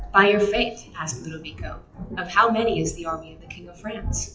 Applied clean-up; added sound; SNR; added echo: classical method WPE with log-MMSE.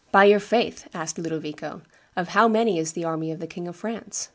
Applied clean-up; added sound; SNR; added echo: none; none; none; none.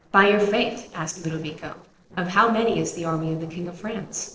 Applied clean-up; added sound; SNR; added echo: neural separator model SepFormer DNS4.